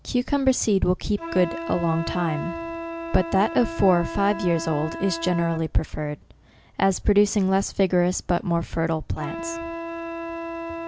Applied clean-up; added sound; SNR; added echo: none; Wind instrument, woodwind instrument; 10 dB; none.